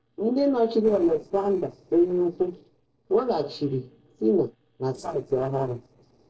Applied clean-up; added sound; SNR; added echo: neural separator model SepFormer DNS4.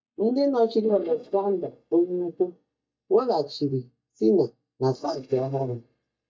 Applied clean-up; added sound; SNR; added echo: neural mask model DeepFilterNet 3.